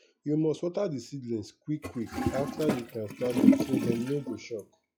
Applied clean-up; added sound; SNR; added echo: classical method log-MMSE.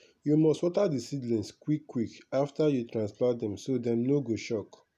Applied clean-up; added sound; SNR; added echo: none; none; none; none.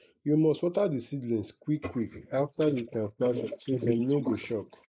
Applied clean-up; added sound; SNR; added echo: neural mask model Resemble Enhance denoiser.